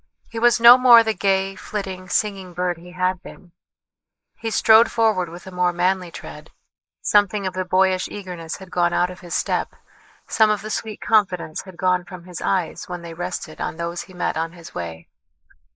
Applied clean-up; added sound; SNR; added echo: neural mask model Resemble Enhance denoiser.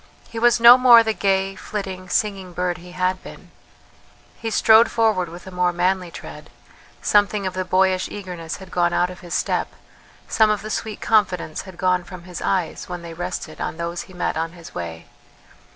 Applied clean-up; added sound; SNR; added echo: none; none; none; none.